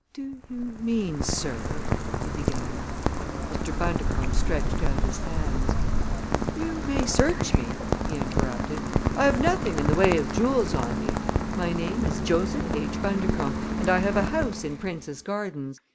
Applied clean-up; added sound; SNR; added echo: none; Rain; -3 dB; none.